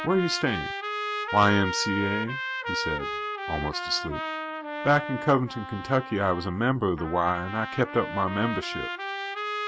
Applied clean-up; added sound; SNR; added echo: none; Trumpet; 6 dB; none.